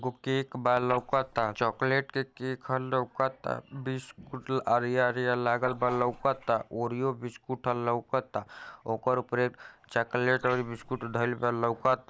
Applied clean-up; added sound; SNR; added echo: neural mask model Resemble Enhance denoiser.